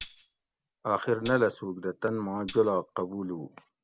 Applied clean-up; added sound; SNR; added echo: none; Tambourine; 4 dB; none.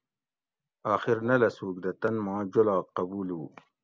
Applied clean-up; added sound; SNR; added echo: none; none; none; none.